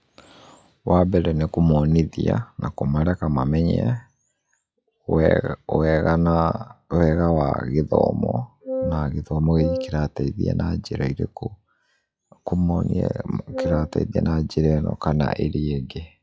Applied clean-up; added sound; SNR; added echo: classical method log-MMSE.